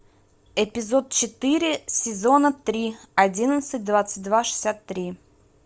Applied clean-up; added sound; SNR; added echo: none; none; none; none.